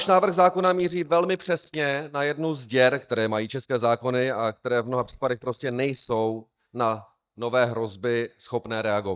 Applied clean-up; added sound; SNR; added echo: neural mask model DeepFilterNet 3.